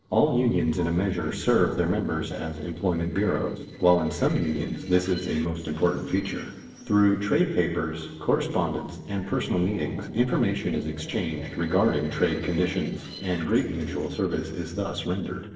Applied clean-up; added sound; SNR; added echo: neural separator model SepFormer DNS4.